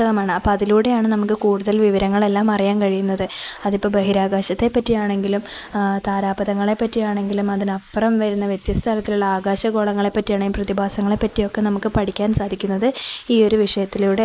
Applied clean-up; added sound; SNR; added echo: neural mask model Resemble Enhance denoiser.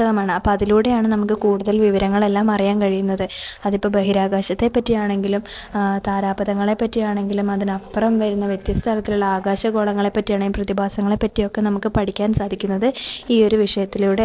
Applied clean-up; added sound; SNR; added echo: neural separator model SepFormer DNS4.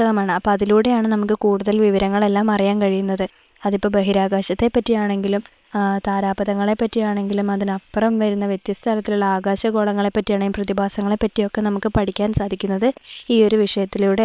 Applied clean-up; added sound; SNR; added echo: neural separator model SepFormer WHAM!.